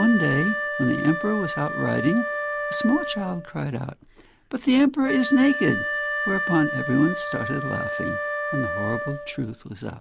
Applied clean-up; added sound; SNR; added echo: none; Wind instrument, woodwind instrument; 5 dB; none.